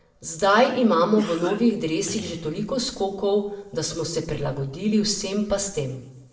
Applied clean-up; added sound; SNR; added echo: none; Cough; 14 dB; reverberation time 0.6 s.